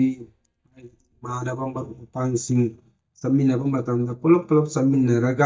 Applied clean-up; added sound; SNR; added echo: neural mask model DeepFilterNet 3.